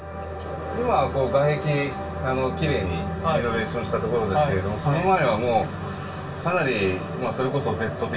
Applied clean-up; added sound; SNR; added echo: none; none; none; reverberation time 0.2 s.